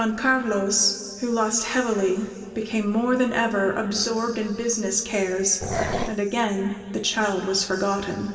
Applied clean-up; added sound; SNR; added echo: none; Growling; 5 dB; reverberation time 2.5 s.